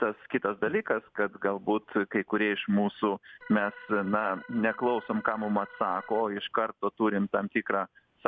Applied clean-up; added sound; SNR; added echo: none; Organ; 18 dB; none.